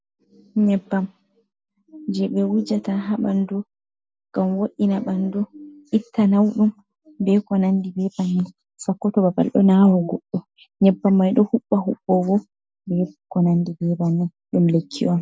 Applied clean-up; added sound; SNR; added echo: none; none; none; none.